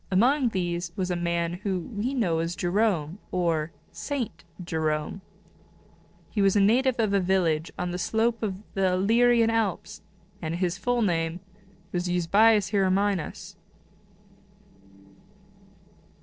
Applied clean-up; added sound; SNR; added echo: neural separator model SepFormer DNS4.